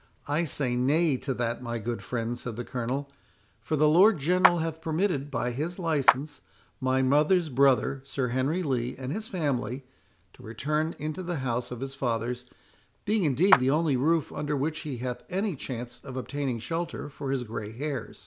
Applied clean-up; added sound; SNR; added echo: none; Clapping; 3 dB; none.